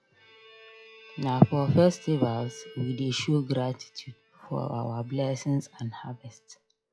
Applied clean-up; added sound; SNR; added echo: classical method log-MMSE.